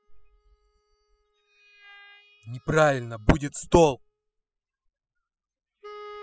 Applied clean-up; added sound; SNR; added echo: classical method spectral subtraction.